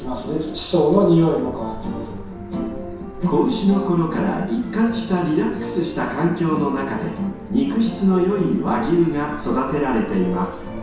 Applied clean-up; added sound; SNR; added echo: none; Motor vehicle (road); 17 dB; reverberation time 0.7 s.